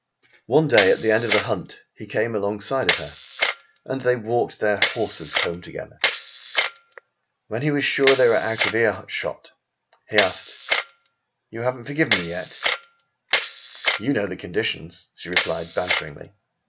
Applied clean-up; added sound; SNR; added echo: none; Camera; 4 dB; none.